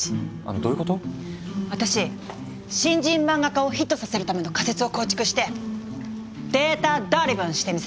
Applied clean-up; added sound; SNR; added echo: none; none; none; none.